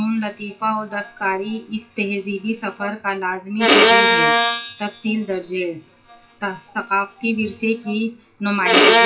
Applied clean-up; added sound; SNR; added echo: classical method WPE with log-MMSE.